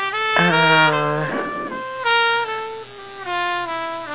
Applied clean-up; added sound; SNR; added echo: none; Trumpet; -4 dB; none.